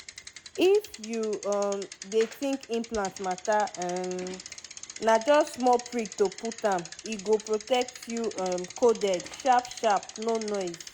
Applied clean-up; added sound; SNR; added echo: none; Bicycle; 15 dB; none.